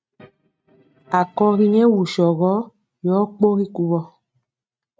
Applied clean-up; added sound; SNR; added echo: neural mask model RNNoise.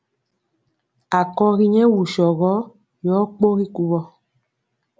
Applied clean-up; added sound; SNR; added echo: none; none; none; none.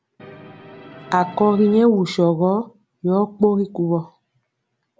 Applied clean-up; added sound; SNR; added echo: none; Musical instrument; 18 dB; none.